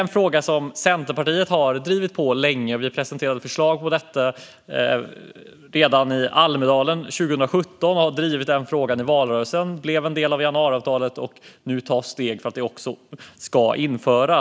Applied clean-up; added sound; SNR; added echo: none; none; none; none.